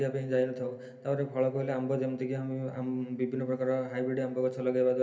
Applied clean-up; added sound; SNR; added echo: none; none; none; reverberation time 0.3 s.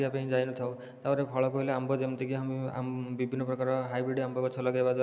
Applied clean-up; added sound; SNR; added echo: none; none; none; none.